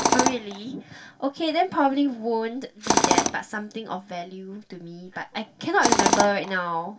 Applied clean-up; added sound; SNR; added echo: none; Tools; 0 dB; reverberation time 0.2 s.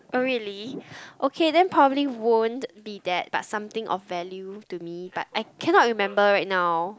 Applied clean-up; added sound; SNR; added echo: none; none; none; none.